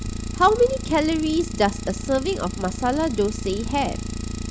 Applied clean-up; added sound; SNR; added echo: none; Idling; 7 dB; none.